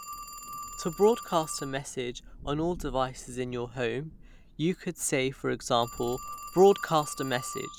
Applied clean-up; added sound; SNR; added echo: none; Thunder + Telephone; 14 dB; none.